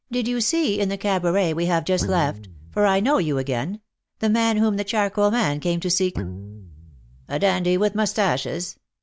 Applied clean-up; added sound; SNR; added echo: none; Guitar; 11 dB; none.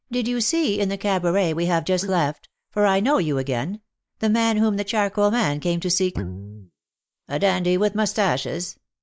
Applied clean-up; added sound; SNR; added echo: neural mask model Resemble Enhance denoiser.